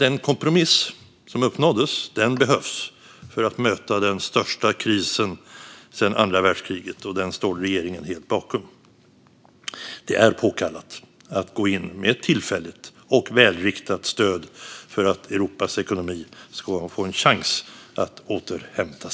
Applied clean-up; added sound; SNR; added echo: none; none; none; none.